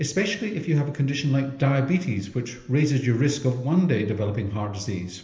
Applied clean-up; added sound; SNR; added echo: none; none; none; reverberation time 0.8 s.